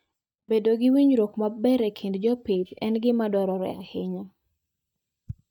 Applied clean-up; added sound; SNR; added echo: neural mask model DeepFilterNet 3.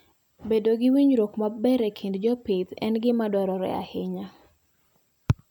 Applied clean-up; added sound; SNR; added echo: none; none; none; none.